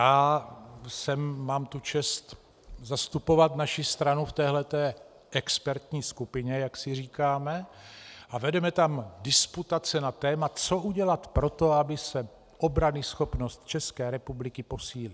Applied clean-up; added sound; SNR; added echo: none; none; none; none.